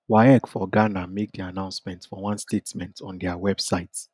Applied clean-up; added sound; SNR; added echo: none; none; none; none.